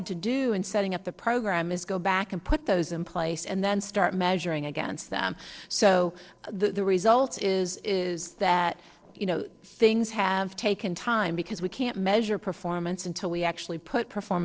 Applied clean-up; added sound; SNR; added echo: neural separator model SepFormer DNS4.